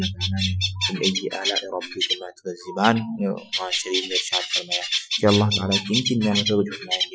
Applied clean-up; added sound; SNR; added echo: classical method Wiener filter.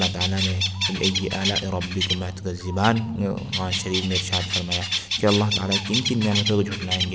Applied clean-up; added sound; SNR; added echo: none; Bird; 3 dB; none.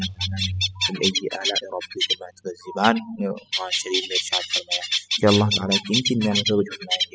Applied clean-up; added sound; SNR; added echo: classical method spectral subtraction.